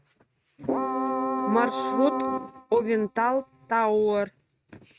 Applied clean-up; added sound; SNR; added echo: neural mask model RNNoise.